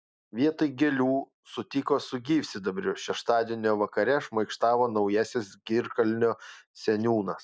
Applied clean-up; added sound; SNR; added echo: none; none; none; none.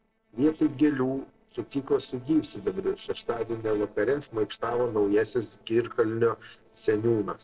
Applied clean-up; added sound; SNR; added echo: neural separator model SepFormer DNS4.